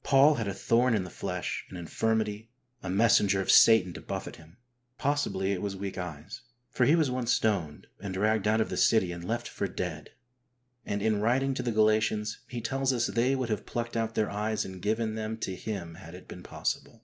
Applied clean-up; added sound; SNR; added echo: none; none; none; none.